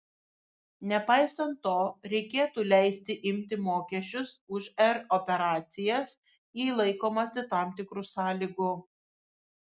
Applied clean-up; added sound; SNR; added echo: none; none; none; none.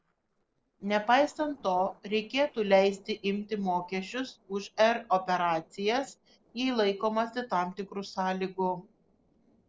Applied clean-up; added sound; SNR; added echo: neural separator model SepFormer DNS4.